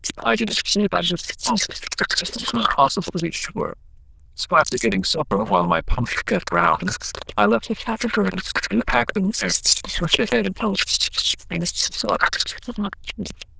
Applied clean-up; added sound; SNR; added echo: neural diffusion model UNIVERSE++.